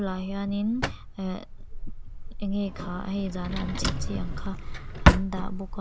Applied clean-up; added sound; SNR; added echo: none; Drawer open or close; -4 dB; none.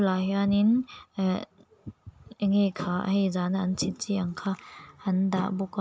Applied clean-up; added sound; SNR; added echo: none; none; none; none.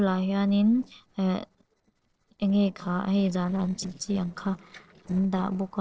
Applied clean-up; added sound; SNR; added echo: neural separator model SepFormer DNS4.